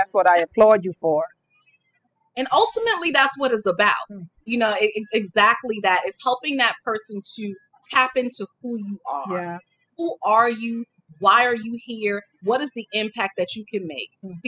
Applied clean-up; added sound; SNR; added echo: classical method spectral subtraction.